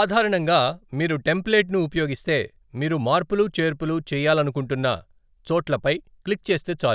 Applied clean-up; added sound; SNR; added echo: none; none; none; none.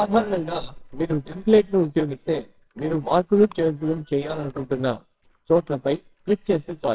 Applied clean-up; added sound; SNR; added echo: neural separator model SepFormer WHAMR!.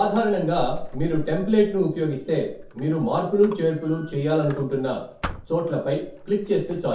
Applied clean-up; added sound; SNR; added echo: none; Squeak; 12 dB; reverberation time 0.5 s.